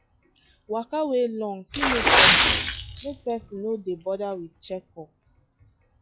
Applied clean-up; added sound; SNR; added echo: classical method log-MMSE.